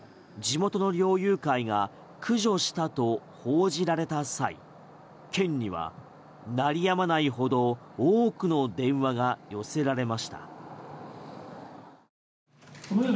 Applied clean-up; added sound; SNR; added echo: none; none; none; none.